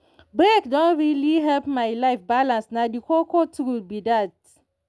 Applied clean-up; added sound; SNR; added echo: none; none; none; none.